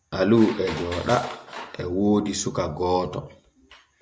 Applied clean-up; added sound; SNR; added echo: none; none; none; none.